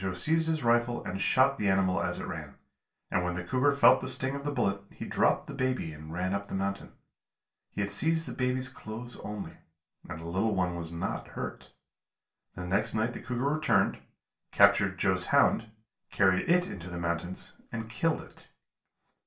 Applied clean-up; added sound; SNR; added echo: none; none; none; reverberation time 0.3 s.